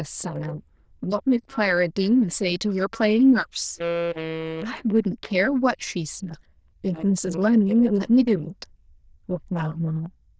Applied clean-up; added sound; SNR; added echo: neural diffusion model UNIVERSE++.